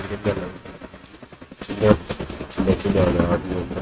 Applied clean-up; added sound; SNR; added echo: neural mask model RNNoise.